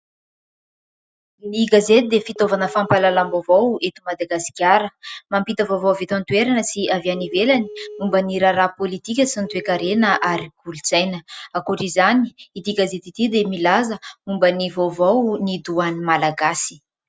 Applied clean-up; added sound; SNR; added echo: none; Telephone; 15 dB; none.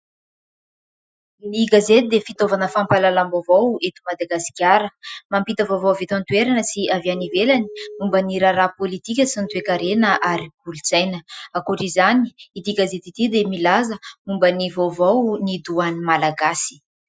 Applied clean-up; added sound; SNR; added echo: classical method Wiener filter.